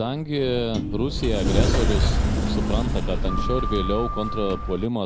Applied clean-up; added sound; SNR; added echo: none; Sliding door; -3 dB; none.